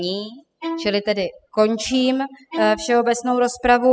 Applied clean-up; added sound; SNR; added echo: classical method spectral subtraction.